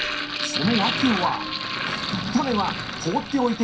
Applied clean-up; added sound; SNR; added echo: none; Sink (filling or washing); 4 dB; reverberation time 0.3 s.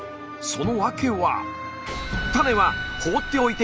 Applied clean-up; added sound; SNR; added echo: none; none; none; none.